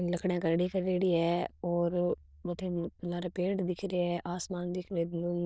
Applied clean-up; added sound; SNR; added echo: neural diffusion model UNIVERSE++.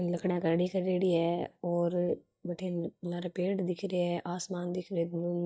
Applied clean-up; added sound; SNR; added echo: neural mask model DeepFilterNet 3.